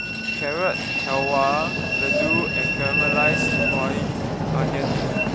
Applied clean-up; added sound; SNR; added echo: none; Train; -5 dB; none.